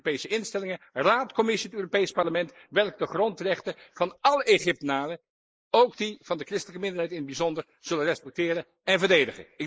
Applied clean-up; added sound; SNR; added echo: neural mask model Resemble Enhance denoiser.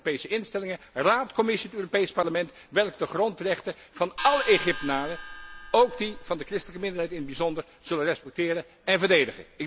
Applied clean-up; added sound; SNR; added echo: none; Gong; 10 dB; none.